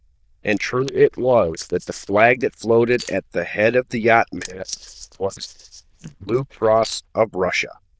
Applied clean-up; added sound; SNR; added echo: neural diffusion model UNIVERSE++.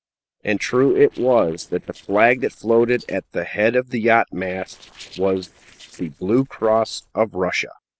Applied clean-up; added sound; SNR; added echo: neural separator model SepFormer DNS4.